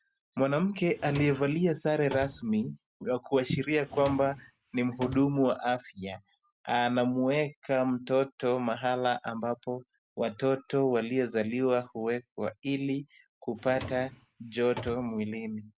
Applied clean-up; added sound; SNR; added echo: none; Drawer open or close; 14 dB; none.